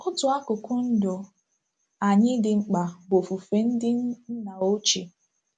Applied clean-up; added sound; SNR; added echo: none; none; none; none.